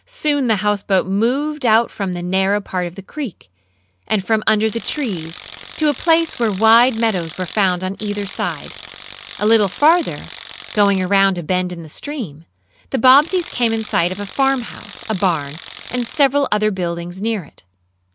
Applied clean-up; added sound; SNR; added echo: none; Tools; 17 dB; none.